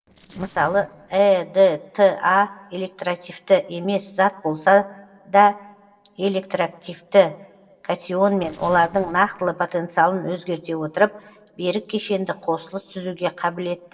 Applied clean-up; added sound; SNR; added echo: neural separator model SepFormer DNS4.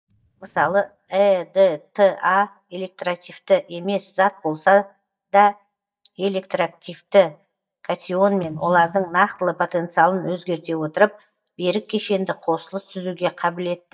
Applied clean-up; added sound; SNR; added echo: neural mask model DeepFilterNet 3.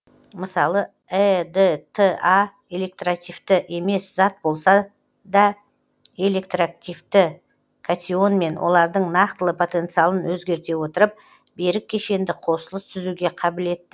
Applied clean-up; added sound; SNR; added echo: none; none; none; none.